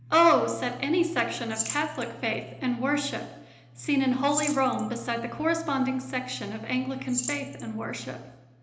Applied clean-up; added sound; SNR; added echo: none; Rattle / Keys jangling; 12 dB; reverberation time 1.0 s.